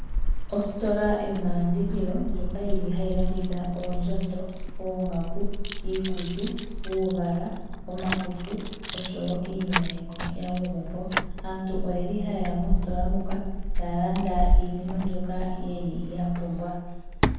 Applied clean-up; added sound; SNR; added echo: none; Keys jangling; -2 dB; reverberation time 1.1 s.